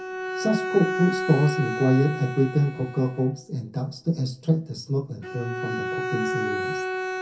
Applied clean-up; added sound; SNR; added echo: none; Bowed string instrument; 6 dB; reverberation time 0.3 s.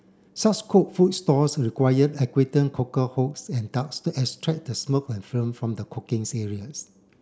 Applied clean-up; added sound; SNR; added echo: none; none; none; none.